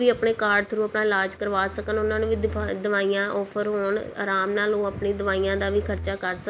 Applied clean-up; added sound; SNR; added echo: none; Bowed string instrument; 12 dB; none.